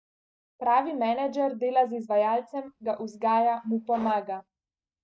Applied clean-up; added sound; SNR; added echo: neural mask model RNNoise.